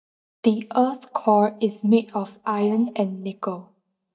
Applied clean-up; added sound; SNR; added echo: neural mask model DeepFilterNet 3.